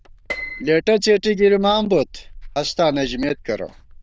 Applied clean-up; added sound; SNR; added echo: neural diffusion model UNIVERSE++.